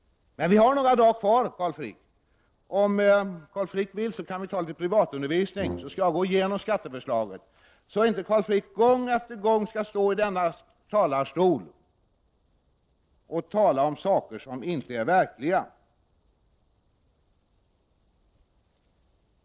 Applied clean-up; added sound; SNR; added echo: neural separator model SepFormer DNS4.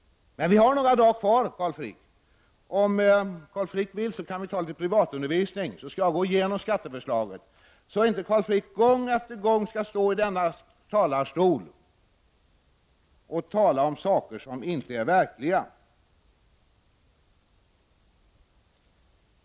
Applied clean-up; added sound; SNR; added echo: none; none; none; none.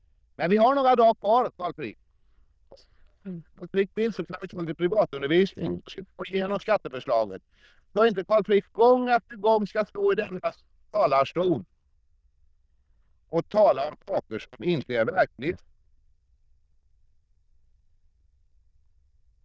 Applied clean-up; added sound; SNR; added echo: neural diffusion model UNIVERSE++.